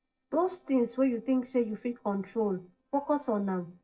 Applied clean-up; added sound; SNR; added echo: neural separator model SepFormer DNS4.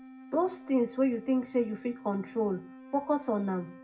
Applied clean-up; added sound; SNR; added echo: none; Wind instrument, woodwind instrument; 18 dB; reverberation time 0.4 s.